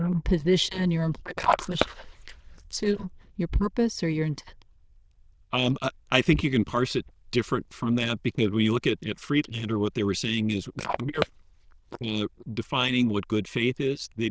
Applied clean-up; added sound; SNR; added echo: neural diffusion model UNIVERSE++.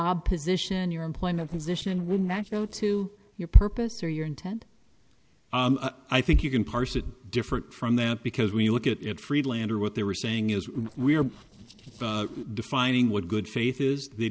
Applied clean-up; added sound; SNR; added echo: neural separator model SepFormer DNS4.